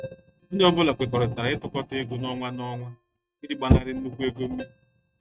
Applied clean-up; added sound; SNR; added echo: neural mask model RNNoise.